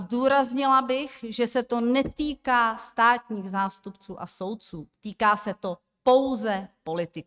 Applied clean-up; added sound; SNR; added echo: neural mask model RNNoise.